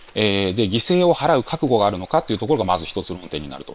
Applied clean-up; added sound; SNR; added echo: neural separator model SepFormer WHAM!.